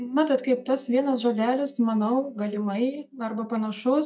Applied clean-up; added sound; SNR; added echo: neural mask model DeepFilterNet 3.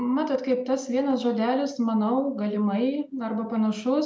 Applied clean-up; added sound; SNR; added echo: none; none; none; none.